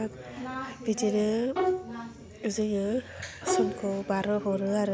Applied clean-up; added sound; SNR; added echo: none; Bowed string instrument; 2 dB; none.